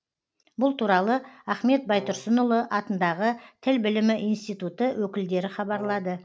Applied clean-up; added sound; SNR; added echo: none; Brass instrument; 17 dB; none.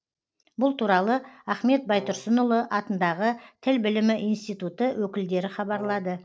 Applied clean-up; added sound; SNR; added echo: neural separator model SepFormer DNS4.